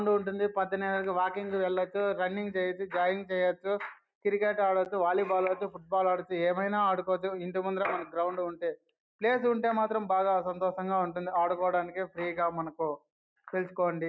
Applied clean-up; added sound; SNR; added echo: none; none; none; none.